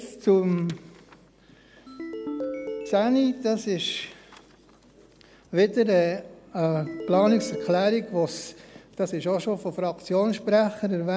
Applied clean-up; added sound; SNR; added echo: none; Ringtone; 9 dB; none.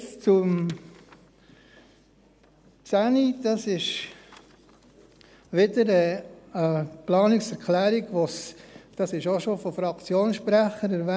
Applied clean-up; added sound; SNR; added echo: none; none; none; none.